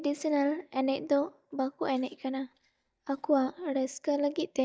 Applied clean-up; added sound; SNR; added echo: neural mask model DeepFilterNet 3.